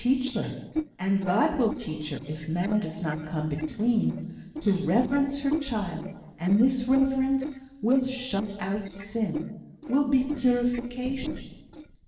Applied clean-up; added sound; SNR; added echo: neural separator model SepFormer DNS4.